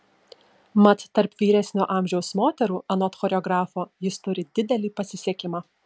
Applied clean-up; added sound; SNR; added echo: none; none; none; none.